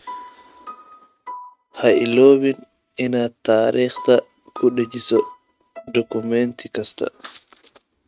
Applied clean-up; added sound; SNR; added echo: neural mask model RNNoise.